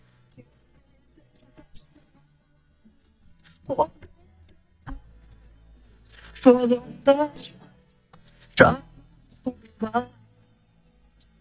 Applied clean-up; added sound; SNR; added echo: neural mask model DeepFilterNet 3.